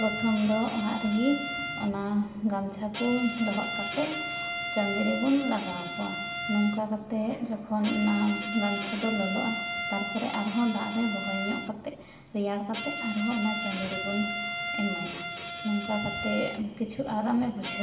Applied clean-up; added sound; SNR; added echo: none; Bowed string instrument; 6 dB; reverberation time 1.0 s.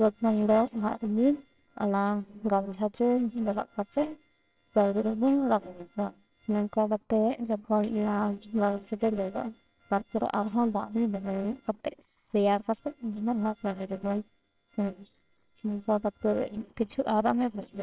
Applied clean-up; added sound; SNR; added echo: neural separator model SepFormer WHAMR!.